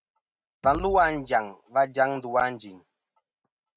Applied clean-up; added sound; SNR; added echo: none; Bass drum; 16 dB; none.